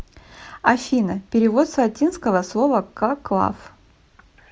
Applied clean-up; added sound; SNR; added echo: none; none; none; none.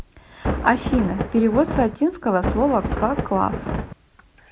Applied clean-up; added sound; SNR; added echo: none; Thunder; 4 dB; none.